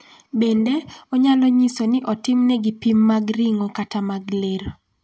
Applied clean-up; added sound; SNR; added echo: none; none; none; none.